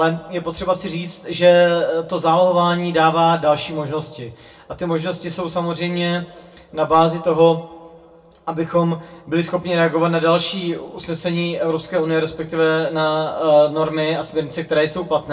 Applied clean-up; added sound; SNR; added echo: none; none; none; reverberation time 0.2 s.